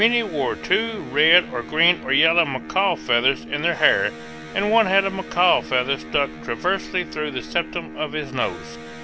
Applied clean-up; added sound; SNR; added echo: none; Electric guitar; 14 dB; none.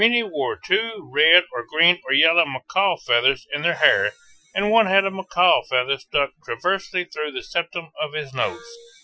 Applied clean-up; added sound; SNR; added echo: classical method Wiener filter.